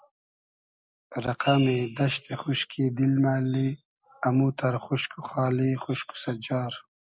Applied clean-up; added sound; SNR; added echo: none; none; none; none.